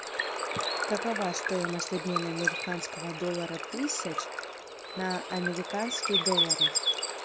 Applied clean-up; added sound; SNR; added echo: none; Water / Bird; -2 dB; none.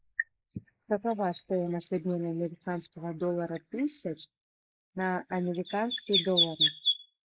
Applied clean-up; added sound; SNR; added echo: neural mask model Resemble Enhance denoiser.